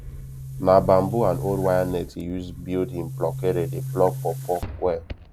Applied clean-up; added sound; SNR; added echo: none; Boom; 8 dB; none.